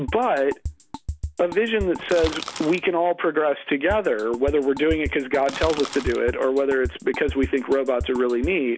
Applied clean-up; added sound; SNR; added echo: none; Crackle + Drum kit; 11 dB; none.